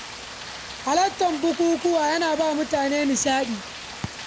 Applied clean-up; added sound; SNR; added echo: none; Rain; 13 dB; none.